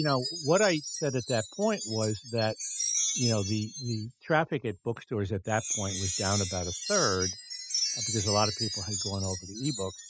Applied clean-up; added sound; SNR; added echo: classical method spectral subtraction.